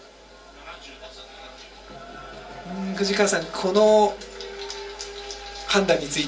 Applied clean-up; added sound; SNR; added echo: none; none; none; reverberation time 0.3 s.